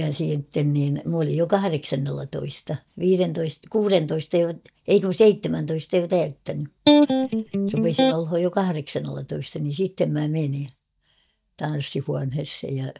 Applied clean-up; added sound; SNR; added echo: neural mask model DeepFilterNet 3.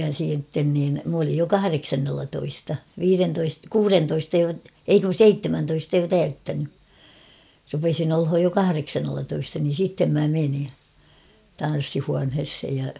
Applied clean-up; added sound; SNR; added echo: none; none; none; none.